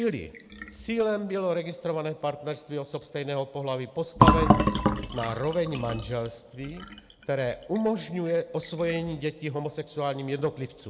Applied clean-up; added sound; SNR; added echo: none; Fill (with liquid); 0 dB; none.